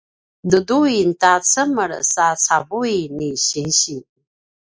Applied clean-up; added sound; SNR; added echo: none; none; none; none.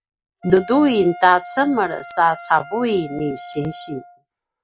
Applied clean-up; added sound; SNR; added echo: none; Wind instrument, woodwind instrument; 18 dB; none.